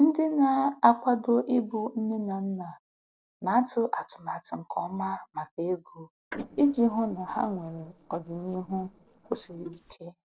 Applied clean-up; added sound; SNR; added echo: neural separator model SepFormer DNS4.